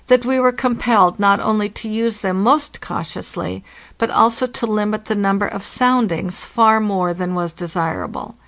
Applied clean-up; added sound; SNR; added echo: none; none; none; none.